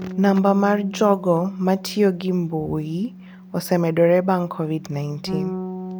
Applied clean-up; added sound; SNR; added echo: none; Bass guitar; 12 dB; none.